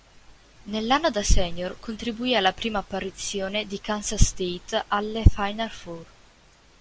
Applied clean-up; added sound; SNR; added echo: none; none; none; none.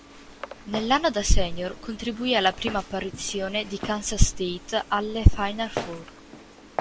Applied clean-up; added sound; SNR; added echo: none; Walk, footsteps; 15 dB; none.